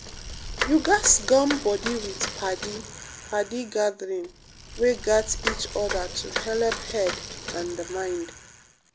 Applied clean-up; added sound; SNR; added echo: none; Bicycle; 8 dB; none.